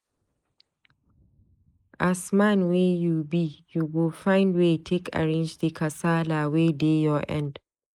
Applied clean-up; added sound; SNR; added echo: neural mask model Resemble Enhance denoiser.